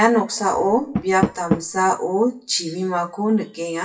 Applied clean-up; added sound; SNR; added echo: classical method WPE with log-MMSE.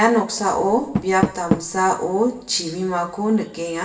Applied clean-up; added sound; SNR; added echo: none; Door; 8 dB; reverberation time 0.9 s.